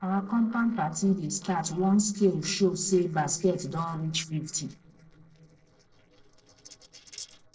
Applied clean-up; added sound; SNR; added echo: neural separator model SepFormer DNS4.